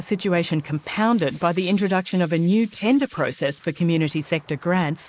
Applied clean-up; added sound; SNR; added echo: neural mask model Resemble Enhance denoiser.